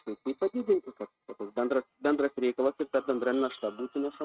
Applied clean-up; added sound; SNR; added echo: neural mask model RNNoise.